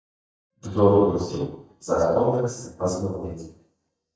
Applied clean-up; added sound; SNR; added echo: neural mask model DeepFilterNet 3.